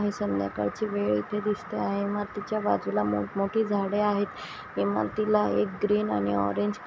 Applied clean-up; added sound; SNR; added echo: none; none; none; none.